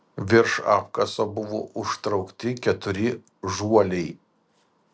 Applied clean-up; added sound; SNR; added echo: none; none; none; none.